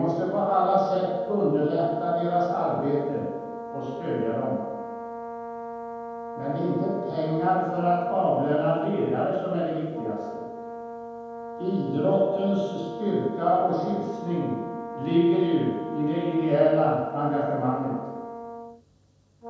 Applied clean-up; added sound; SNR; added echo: none; Brass instrument; 11 dB; reverberation time 1.2 s.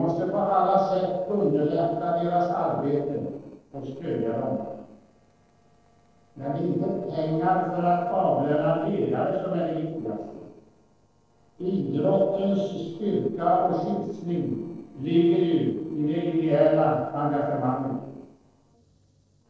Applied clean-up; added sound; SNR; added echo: neural separator model SepFormer DNS4.